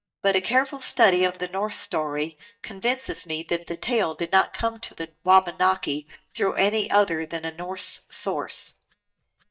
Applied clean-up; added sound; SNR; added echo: neural mask model DeepFilterNet 3.